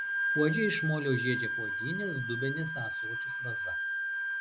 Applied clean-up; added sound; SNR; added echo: none; Wind instrument, woodwind instrument; 0 dB; none.